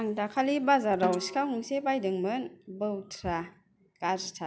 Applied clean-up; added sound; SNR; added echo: none; Snare drum; 13 dB; none.